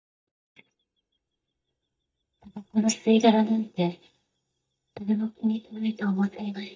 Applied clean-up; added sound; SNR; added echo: neural mask model DeepFilterNet 3.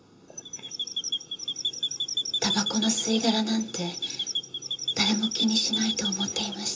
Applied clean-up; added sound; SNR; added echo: none; Chirp, tweet; 2 dB; reverberation time 0.2 s.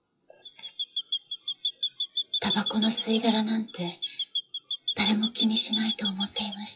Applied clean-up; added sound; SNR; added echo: classical method WPE with log-MMSE.